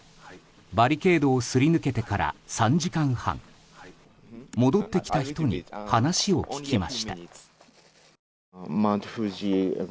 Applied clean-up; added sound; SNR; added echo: none; none; none; none.